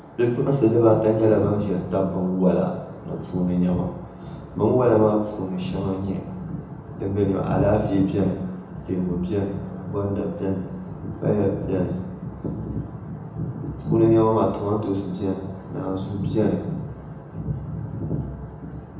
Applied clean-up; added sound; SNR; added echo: none; none; none; reverberation time 0.9 s.